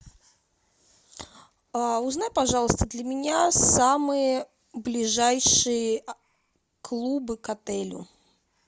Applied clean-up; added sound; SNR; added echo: none; none; none; none.